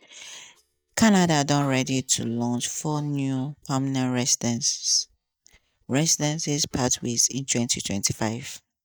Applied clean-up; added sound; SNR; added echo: neural mask model DeepFilterNet 3.